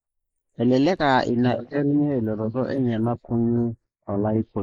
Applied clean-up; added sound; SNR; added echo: neural mask model Resemble Enhance denoiser.